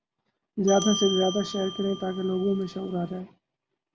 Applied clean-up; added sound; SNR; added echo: none; Bell; 9 dB; none.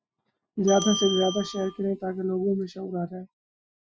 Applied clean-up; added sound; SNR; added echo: classical method Wiener filter.